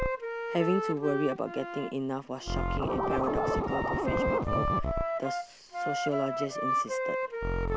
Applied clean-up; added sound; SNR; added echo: none; Scratching (performance technique) + Wind instrument, woodwind instrument; -3 dB; none.